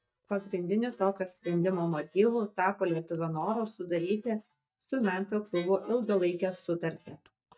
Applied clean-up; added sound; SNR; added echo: neural mask model DeepFilterNet 3.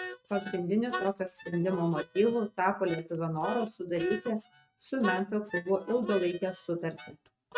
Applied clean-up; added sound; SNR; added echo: neural mask model RNNoise.